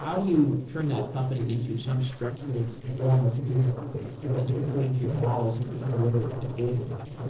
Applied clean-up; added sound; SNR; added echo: neural separator model SepFormer DNS4.